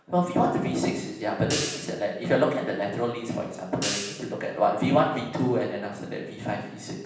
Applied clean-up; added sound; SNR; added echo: none; Hi-hat; 10 dB; reverberation time 0.9 s.